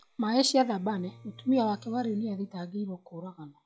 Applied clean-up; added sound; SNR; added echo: classical method log-MMSE.